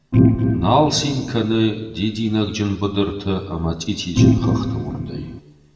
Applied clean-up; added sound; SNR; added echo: none; Organ; -4 dB; reverberation time 1.0 s.